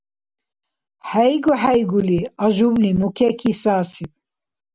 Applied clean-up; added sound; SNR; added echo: none; none; none; none.